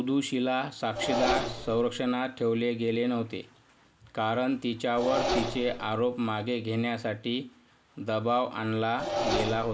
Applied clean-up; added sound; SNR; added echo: none; Engine; 7 dB; none.